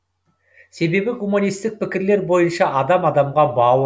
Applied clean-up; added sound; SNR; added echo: none; none; none; none.